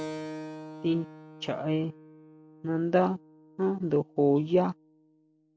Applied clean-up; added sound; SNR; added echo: none; Keyboard (musical); 15 dB; none.